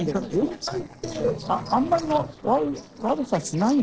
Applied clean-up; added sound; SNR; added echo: neural separator model SepFormer DNS4.